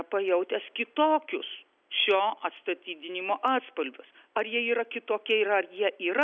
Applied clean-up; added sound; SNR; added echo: none; none; none; none.